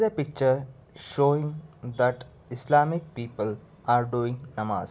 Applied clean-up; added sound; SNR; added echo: none; none; none; none.